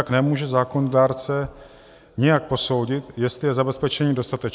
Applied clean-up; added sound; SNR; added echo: none; none; none; none.